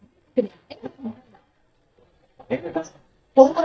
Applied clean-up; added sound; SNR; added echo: neural mask model DeepFilterNet 3.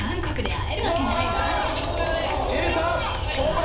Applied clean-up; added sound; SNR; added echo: none; Rain; 4 dB; reverberation time 0.4 s.